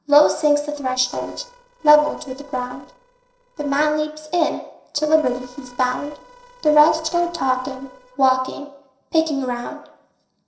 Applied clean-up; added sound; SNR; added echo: neural separator model SepFormer DNS4.